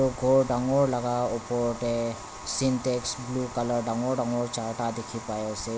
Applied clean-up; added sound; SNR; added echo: none; none; none; none.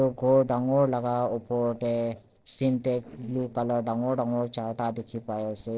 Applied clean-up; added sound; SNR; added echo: neural separator model SepFormer DNS4.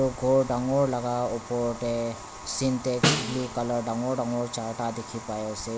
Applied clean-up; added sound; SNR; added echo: none; Snare drum; 3 dB; none.